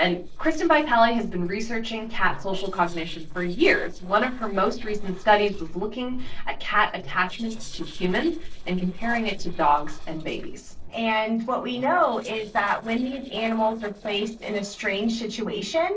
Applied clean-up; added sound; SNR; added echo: neural separator model SepFormer DNS4.